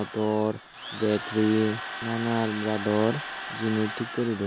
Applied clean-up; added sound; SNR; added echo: none; Drill; 10 dB; none.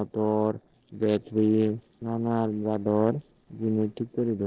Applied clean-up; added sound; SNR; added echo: neural separator model SepFormer DNS4.